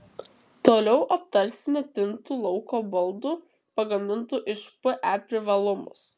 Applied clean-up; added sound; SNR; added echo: none; none; none; none.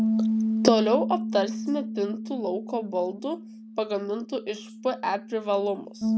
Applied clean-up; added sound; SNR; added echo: none; Bass guitar; 2 dB; none.